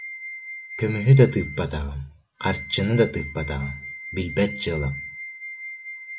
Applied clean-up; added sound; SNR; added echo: none; Wind instrument, woodwind instrument; 13 dB; none.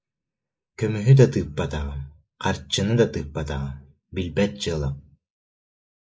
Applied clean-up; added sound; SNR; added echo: neural mask model Resemble Enhance denoiser.